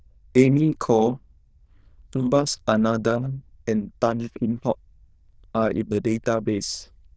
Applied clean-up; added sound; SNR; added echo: neural diffusion model UNIVERSE++.